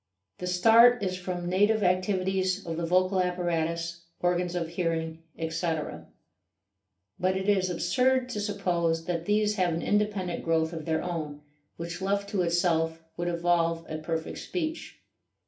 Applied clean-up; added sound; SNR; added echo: none; none; none; reverberation time 0.3 s.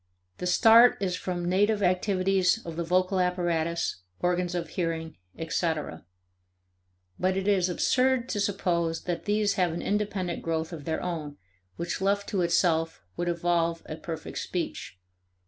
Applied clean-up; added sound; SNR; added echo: none; none; none; none.